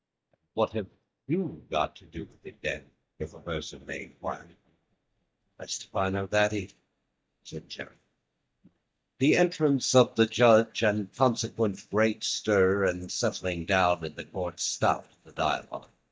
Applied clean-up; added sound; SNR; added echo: neural mask model DeepFilterNet 3.